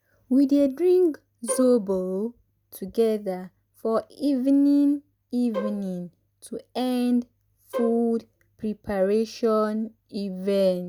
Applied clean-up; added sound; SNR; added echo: none; Bowed string instrument; 10 dB; none.